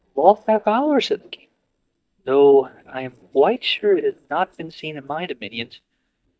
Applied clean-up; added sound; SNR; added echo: neural mask model DeepFilterNet 3.